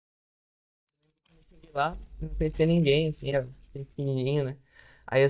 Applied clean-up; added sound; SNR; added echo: neural mask model DeepFilterNet 3.